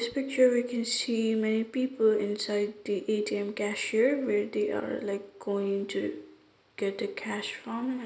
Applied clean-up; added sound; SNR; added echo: none; none; none; none.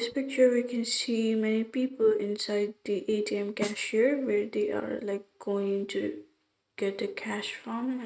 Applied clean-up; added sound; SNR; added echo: neural mask model RNNoise.